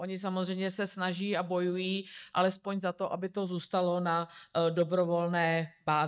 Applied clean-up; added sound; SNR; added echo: neural mask model DeepFilterNet 3.